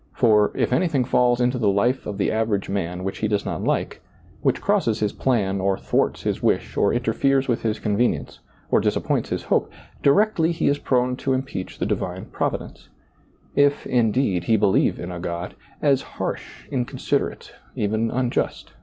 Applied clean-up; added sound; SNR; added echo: none; none; none; none.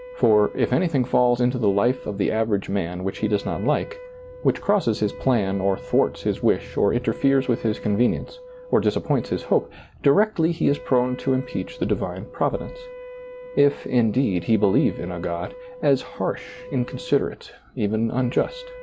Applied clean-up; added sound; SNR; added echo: none; Wind instrument, woodwind instrument; 17 dB; none.